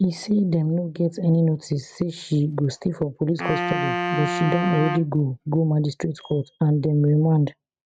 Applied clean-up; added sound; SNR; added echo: neural mask model RNNoise.